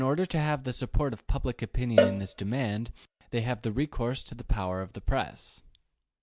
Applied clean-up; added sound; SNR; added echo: none; Cowbell; 2 dB; none.